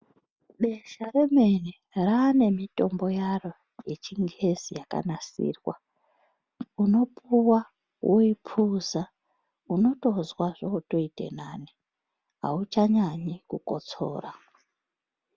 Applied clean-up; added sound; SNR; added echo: none; none; none; none.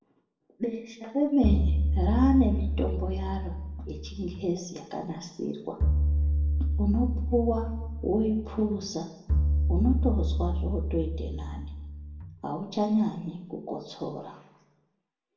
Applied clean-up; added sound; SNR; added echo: none; Bowed string instrument; -3 dB; reverberation time 0.7 s.